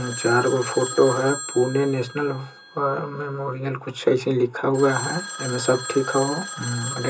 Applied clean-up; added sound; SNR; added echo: none; Telephone; 11 dB; reverberation time 0.2 s.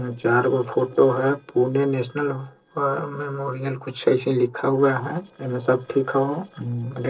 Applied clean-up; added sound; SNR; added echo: neural separator model SepFormer DNS4.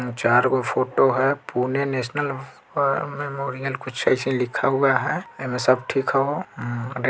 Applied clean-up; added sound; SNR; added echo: none; none; none; none.